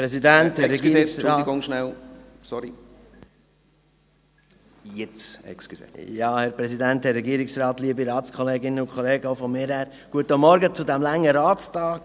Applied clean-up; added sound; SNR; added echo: none; none; none; none.